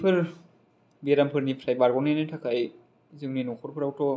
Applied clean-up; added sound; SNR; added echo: none; none; none; none.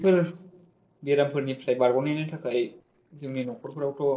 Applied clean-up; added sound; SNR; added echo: neural separator model SepFormer DNS4.